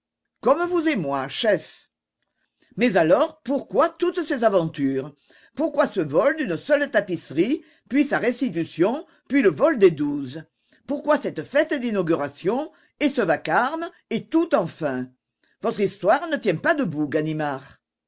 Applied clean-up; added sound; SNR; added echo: none; none; none; none.